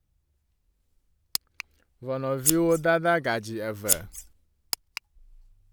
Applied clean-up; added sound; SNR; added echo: none; Scissors; -1 dB; none.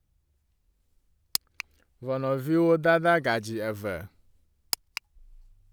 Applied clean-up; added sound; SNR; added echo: none; none; none; none.